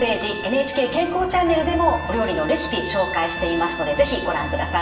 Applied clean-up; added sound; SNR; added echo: none; Trumpet; 12 dB; reverberation time 0.8 s.